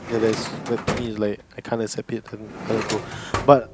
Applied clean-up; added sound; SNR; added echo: none; Drawer open or close; 8 dB; none.